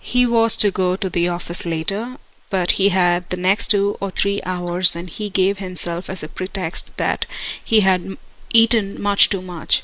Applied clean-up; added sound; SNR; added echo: neural mask model Resemble Enhance denoiser.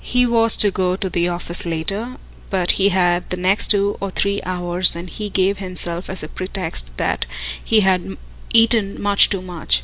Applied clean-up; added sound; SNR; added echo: none; none; none; none.